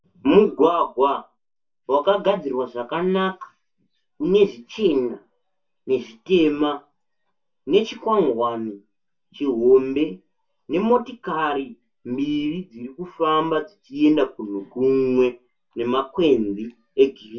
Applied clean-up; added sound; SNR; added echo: none; none; none; reverberation time 0.2 s.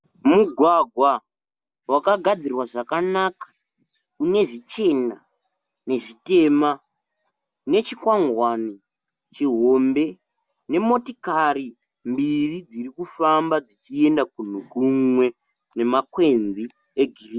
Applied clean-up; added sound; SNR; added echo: none; none; none; none.